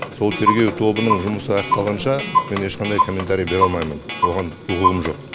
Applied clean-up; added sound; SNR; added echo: none; Clock; 2 dB; none.